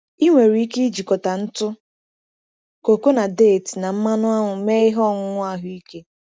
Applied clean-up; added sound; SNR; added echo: none; none; none; none.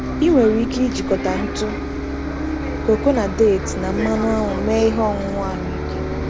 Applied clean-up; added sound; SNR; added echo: none; Bus; 4 dB; none.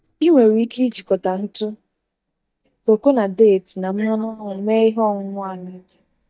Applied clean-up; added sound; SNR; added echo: neural mask model DeepFilterNet 3.